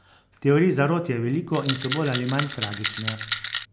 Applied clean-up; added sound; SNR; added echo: none; Rattle; 6 dB; none.